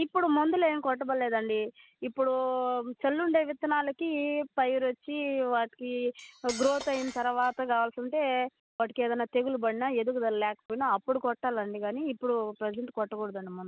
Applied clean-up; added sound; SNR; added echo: none; Cutlery, silverware; 15 dB; none.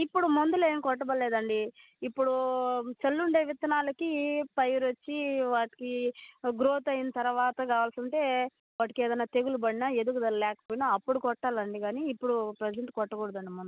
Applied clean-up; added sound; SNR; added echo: none; none; none; none.